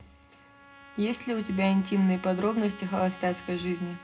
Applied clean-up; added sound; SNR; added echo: none; Trumpet; 19 dB; reverberation time 0.2 s.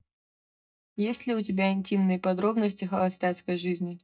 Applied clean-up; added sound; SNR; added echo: neural mask model DeepFilterNet 3.